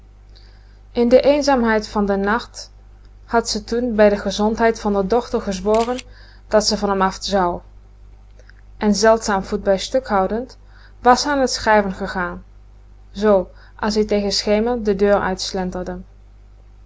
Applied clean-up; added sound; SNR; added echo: none; Camera; 16 dB; none.